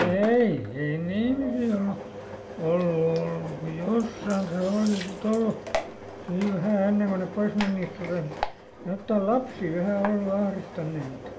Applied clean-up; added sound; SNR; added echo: none; Engine; 10 dB; reverberation time 0.3 s.